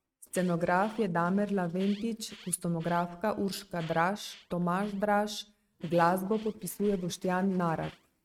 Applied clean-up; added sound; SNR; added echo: neural mask model RNNoise.